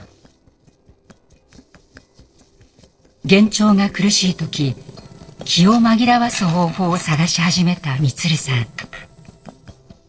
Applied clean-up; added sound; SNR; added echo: neural separator model SepFormer DNS4.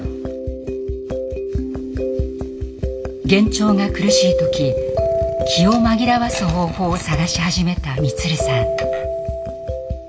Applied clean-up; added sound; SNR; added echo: none; Drill; 15 dB; reverberation time 1.6 s.